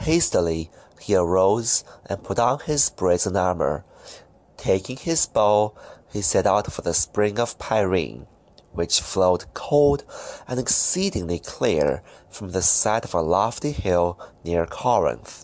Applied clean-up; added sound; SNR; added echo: none; none; none; none.